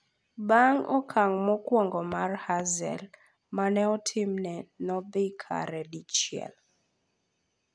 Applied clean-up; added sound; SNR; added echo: none; Walk, footsteps; 19 dB; none.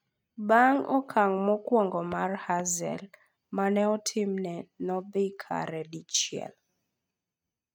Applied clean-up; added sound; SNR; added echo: neural mask model RNNoise.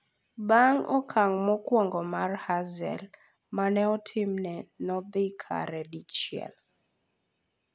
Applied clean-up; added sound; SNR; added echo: none; none; none; none.